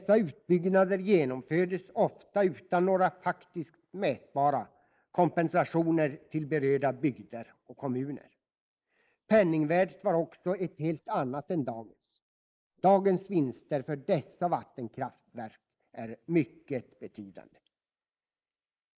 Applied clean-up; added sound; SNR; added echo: neural mask model Resemble Enhance denoiser.